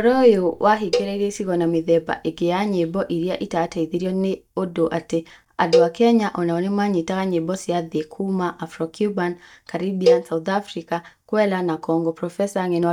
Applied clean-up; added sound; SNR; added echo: neural mask model DeepFilterNet 3.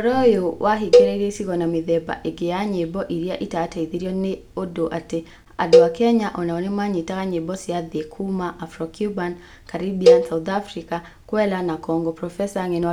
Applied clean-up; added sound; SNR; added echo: none; Cowbell; -3 dB; none.